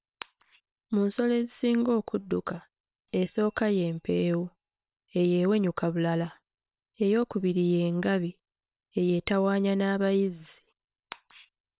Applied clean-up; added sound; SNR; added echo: neural separator model SepFormer WHAM!.